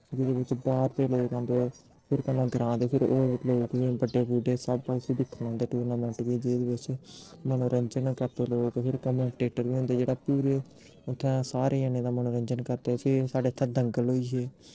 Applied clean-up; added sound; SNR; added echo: neural separator model SepFormer DNS4.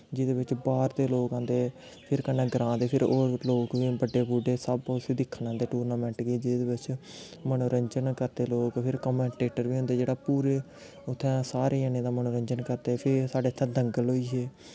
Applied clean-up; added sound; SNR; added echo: none; none; none; none.